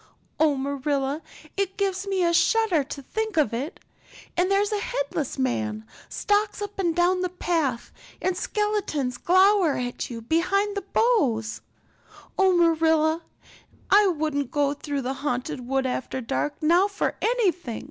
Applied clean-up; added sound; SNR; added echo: none; none; none; none.